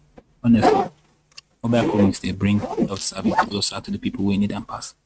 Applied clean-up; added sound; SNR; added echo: neural mask model RNNoise.